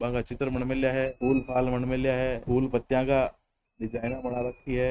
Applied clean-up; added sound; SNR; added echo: neural mask model RNNoise.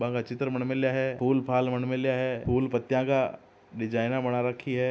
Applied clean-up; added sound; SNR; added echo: none; none; none; none.